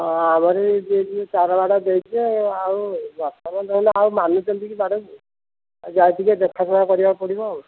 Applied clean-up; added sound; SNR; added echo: none; none; none; none.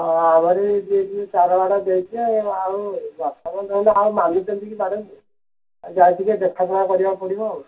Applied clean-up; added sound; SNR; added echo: none; none; none; reverberation time 0.2 s.